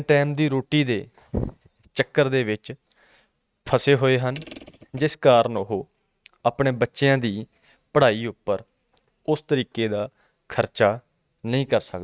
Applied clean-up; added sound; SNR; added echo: neural mask model RNNoise.